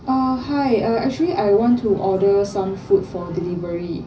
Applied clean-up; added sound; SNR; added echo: none; Race car, auto racing / Engine starting; 20 dB; reverberation time 0.5 s.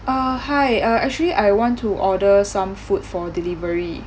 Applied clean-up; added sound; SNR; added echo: none; none; none; none.